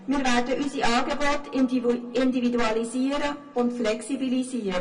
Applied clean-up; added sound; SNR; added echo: none; none; none; reverberation time 0.1 s.